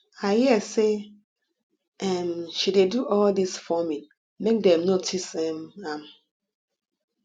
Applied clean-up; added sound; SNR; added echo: none; none; none; none.